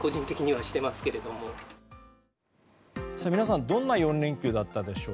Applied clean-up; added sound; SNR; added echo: none; none; none; none.